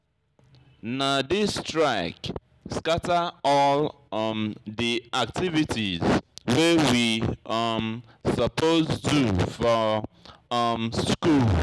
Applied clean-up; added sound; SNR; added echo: none; none; none; none.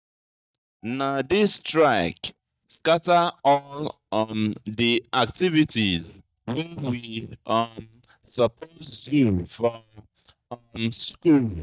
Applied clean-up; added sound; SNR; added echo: neural mask model DeepFilterNet 3.